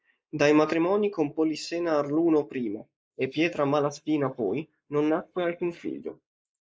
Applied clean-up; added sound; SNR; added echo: neural mask model Resemble Enhance denoiser.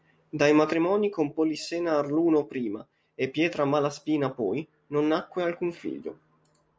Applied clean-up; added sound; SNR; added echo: none; none; none; none.